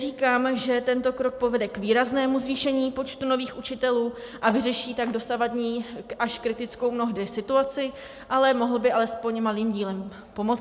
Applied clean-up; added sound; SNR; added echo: none; Cutlery, silverware; 17 dB; none.